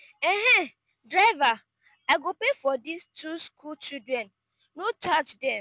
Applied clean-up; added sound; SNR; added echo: none; Chirp, tweet; 17 dB; none.